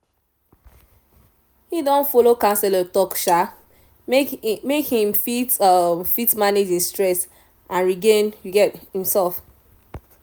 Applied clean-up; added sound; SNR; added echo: none; Cutlery, silverware; 19 dB; none.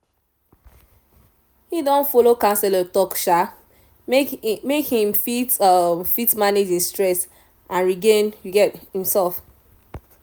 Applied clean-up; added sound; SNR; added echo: none; none; none; none.